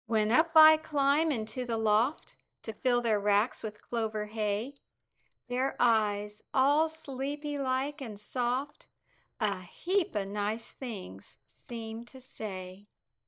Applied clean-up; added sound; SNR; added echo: neural mask model DeepFilterNet 3.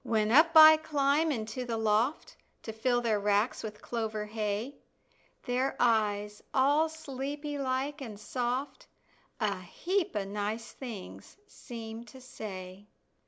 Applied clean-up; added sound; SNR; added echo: none; none; none; none.